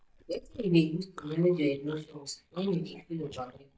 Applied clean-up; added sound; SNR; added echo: neural mask model DeepFilterNet 3.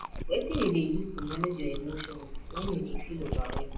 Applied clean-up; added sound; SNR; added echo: none; Chewing, mastication; 2 dB; reverberation time 0.6 s.